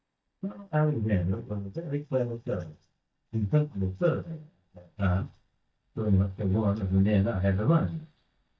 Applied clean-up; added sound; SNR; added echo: neural mask model DeepFilterNet 3.